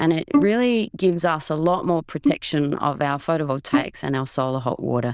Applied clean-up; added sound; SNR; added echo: neural diffusion model UNIVERSE++.